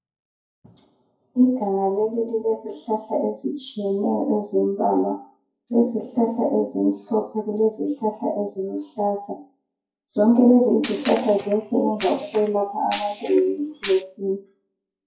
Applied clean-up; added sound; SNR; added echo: classical method WPE with log-MMSE.